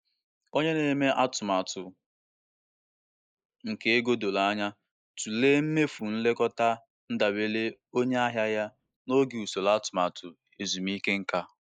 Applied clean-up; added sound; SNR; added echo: neural mask model Resemble Enhance denoiser.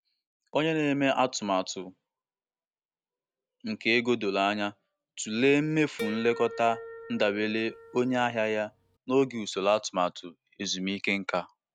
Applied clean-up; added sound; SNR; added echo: none; Harp; 13 dB; none.